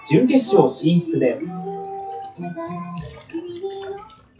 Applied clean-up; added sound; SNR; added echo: classical method WPE with log-MMSE.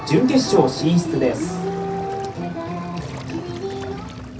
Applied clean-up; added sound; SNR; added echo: none; Waves, surf; 13 dB; reverberation time 0.3 s.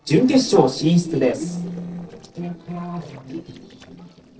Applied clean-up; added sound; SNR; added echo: neural separator model SepFormer DNS4.